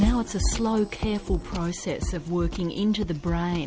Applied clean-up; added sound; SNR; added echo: none; none; none; none.